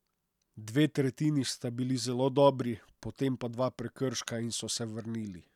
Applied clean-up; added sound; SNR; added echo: none; none; none; none.